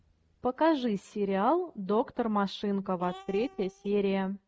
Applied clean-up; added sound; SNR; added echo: neural mask model RNNoise.